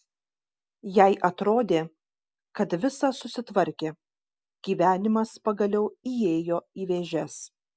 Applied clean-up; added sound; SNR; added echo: none; none; none; none.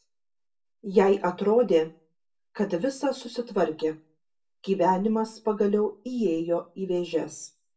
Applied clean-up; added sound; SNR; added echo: none; none; none; reverberation time 0.2 s.